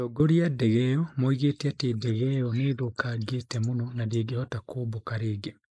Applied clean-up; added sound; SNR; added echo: neural mask model Resemble Enhance denoiser.